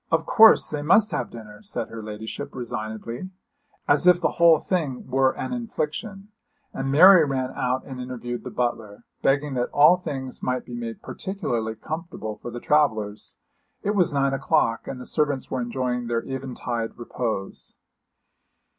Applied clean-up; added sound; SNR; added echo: none; none; none; none.